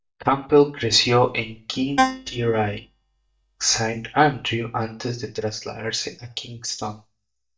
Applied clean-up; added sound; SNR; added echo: neural mask model DeepFilterNet 3.